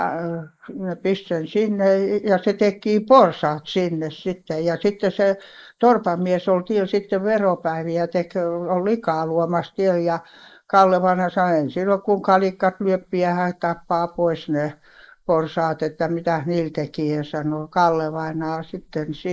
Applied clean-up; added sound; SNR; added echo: neural mask model Resemble Enhance denoiser.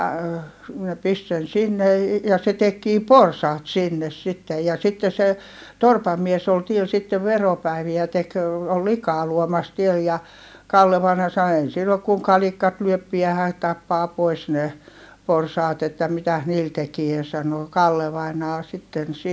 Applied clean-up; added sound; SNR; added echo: none; none; none; none.